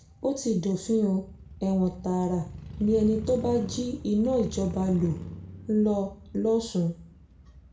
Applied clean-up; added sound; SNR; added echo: none; Motorcycle; 14 dB; reverberation time 0.4 s.